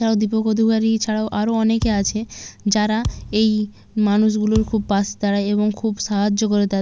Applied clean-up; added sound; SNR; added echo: none; Thump, thud; 11 dB; none.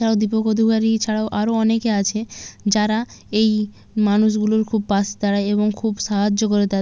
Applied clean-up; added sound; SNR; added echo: none; none; none; none.